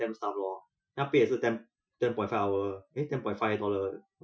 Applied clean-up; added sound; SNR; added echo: classical method Wiener filter.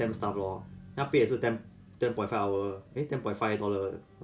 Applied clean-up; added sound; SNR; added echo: none; Bass guitar; 20 dB; none.